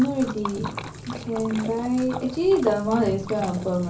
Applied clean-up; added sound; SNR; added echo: none; Splash, splatter; 13 dB; reverberation time 0.5 s.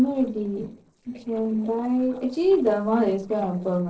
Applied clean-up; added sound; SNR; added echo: neural separator model SepFormer DNS4.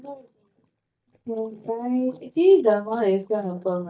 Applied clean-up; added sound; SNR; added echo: neural mask model DeepFilterNet 3.